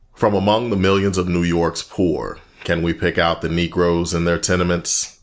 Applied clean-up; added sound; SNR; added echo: none; none; none; none.